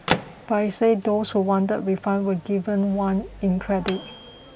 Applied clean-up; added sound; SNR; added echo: none; Microwave oven / Bell; 11 dB; none.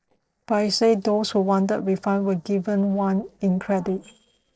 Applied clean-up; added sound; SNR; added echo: neural separator model SepFormer DNS4.